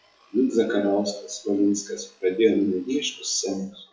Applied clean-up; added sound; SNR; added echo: classical method WPE with log-MMSE.